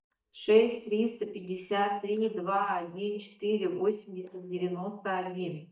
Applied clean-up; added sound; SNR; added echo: neural mask model DeepFilterNet 3.